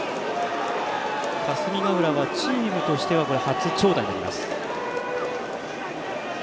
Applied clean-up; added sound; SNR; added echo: none; none; none; none.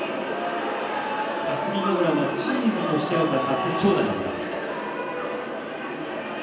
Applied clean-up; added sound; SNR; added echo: none; none; none; reverberation time 0.9 s.